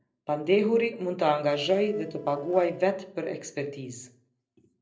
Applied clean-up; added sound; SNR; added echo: neural separator model SepFormer DNS4.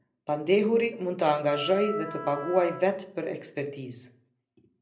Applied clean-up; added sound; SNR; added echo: none; Wind instrument, woodwind instrument; 11 dB; reverberation time 0.5 s.